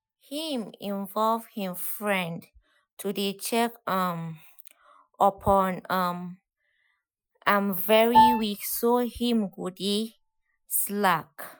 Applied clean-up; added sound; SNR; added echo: classical method Wiener filter.